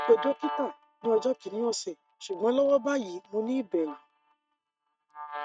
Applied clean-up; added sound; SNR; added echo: neural mask model RNNoise.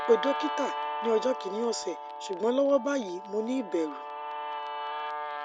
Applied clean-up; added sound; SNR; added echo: none; Guitar; 6 dB; none.